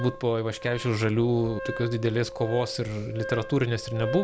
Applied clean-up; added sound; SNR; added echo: none; Wind instrument, woodwind instrument; 11 dB; none.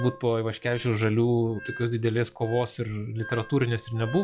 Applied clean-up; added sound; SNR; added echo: classical method log-MMSE.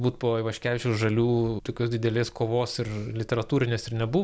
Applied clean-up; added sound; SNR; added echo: none; none; none; none.